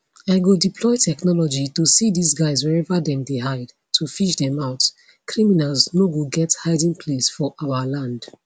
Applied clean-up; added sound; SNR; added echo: none; none; none; none.